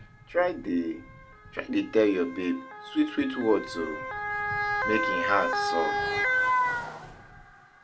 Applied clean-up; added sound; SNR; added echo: none; Motor vehicle (road) / Siren; 1 dB; none.